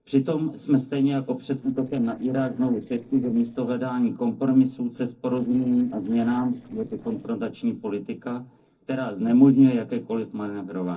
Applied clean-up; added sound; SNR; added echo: neural separator model SepFormer DNS4.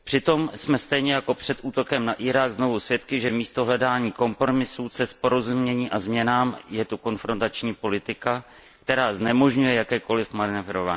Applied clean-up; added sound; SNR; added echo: none; none; none; none.